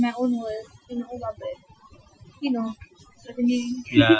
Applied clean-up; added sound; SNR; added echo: classical method Wiener filter.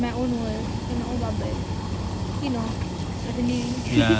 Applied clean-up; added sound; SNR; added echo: none; Sink (filling or washing) / Water tap, faucet; 16 dB; none.